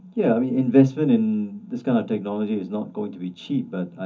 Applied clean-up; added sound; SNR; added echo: none; none; none; reverberation time 0.3 s.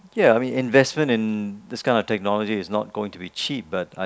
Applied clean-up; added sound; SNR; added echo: none; none; none; none.